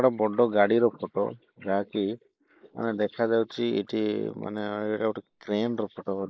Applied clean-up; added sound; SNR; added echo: neural mask model Resemble Enhance denoiser.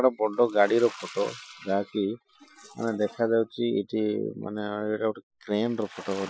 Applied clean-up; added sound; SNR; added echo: classical method Wiener filter.